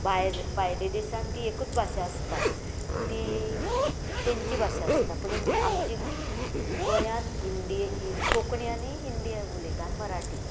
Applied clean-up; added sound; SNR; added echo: none; Zipper (clothing) + Fire; -3 dB; none.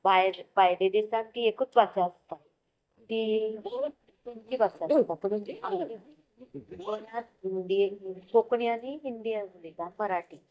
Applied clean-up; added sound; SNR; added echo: neural mask model DeepFilterNet 3.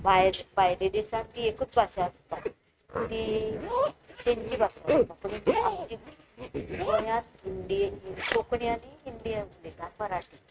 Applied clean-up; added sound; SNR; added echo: neural mask model RNNoise.